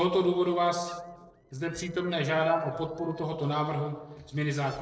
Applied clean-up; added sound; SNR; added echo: neural separator model SepFormer DNS4.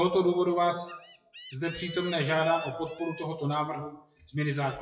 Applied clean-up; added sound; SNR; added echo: classical method WPE with log-MMSE.